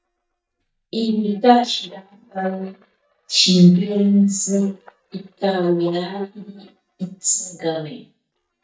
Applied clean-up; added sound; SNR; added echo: neural mask model DeepFilterNet 3.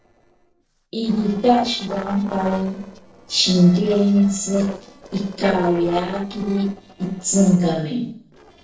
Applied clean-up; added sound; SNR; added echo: neural separator model SepFormer DNS4.